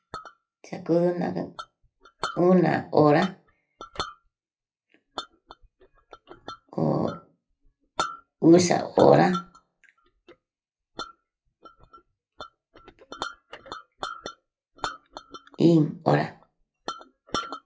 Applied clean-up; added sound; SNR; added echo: classical method WPE with log-MMSE.